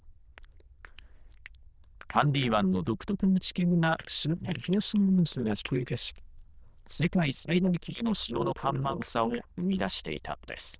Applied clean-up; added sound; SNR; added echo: neural diffusion model UNIVERSE++.